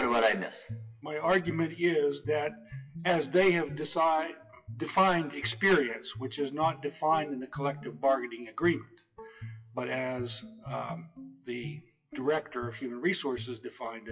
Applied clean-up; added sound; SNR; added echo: classical method WPE with log-MMSE.